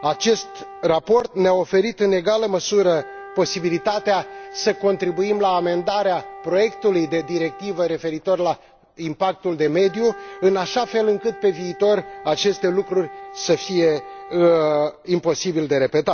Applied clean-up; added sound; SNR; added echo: none; Wind instrument, woodwind instrument; 18 dB; none.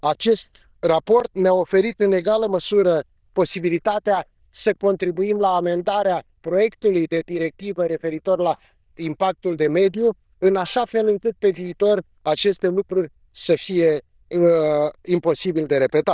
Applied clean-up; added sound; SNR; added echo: neural diffusion model UNIVERSE++.